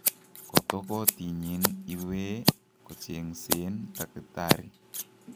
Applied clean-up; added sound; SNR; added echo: none; Scissors; -4 dB; none.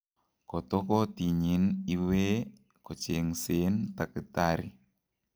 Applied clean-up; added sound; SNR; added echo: none; none; none; none.